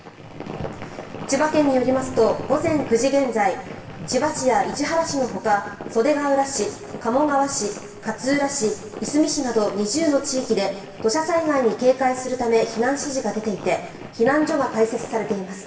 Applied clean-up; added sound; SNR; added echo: none; none; none; reverberation time 1.0 s.